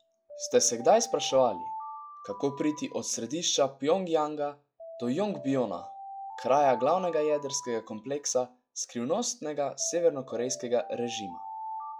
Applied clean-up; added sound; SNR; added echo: classical method log-MMSE.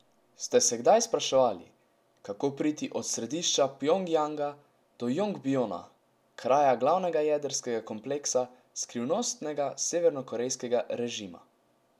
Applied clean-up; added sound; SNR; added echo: none; none; none; none.